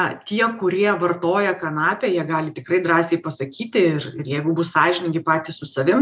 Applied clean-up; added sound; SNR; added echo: none; none; none; none.